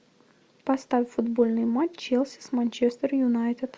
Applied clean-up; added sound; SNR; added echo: none; none; none; none.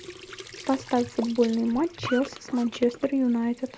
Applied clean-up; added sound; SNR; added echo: none; Squeak / Trickle, dribble / Sink (filling or washing); 15 dB; none.